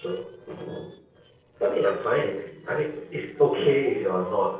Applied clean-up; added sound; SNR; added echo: neural separator model SepFormer DNS4.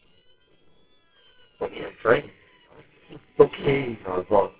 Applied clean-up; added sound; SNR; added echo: neural separator model SepFormer WHAMR!.